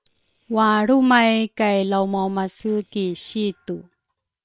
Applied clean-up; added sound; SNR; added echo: neural separator model SepFormer WHAM!.